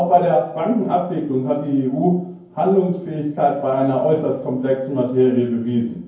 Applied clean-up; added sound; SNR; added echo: none; none; none; reverberation time 0.9 s.